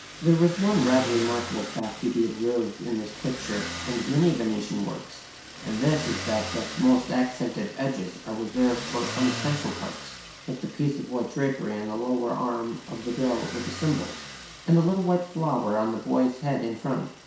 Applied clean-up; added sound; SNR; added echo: none; Motor vehicle (road); 12 dB; reverberation time 0.6 s.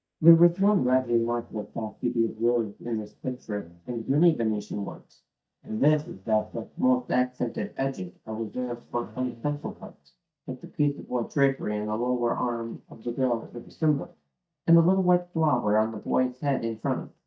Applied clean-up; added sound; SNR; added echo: neural mask model DeepFilterNet 3.